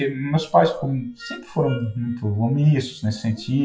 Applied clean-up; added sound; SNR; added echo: classical method WPE with log-MMSE.